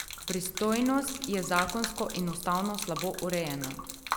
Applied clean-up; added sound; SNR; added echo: none; Gurgling / Liquid; 7 dB; none.